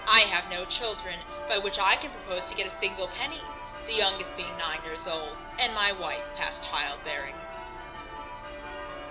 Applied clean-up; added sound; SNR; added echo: none; Church bell; 9 dB; none.